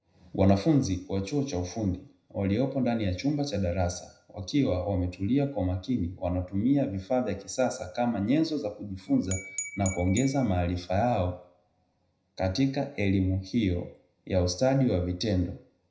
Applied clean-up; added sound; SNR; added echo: none; Glass / Bell; 11 dB; reverberation time 0.4 s.